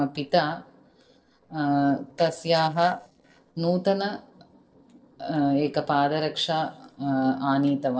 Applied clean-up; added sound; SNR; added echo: neural separator model SepFormer DNS4.